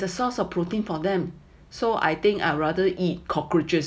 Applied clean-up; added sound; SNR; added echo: none; none; none; none.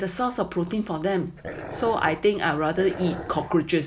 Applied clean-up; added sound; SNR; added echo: none; Dog; 11 dB; none.